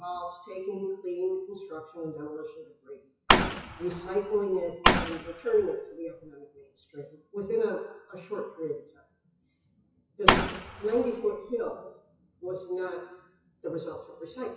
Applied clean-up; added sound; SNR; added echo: classical method WPE with log-MMSE.